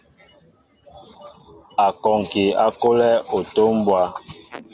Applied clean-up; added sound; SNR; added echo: none; none; none; none.